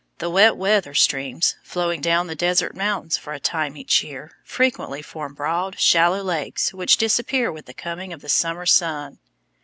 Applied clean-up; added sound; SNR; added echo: none; none; none; none.